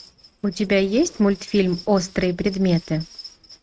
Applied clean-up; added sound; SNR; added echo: neural mask model RNNoise.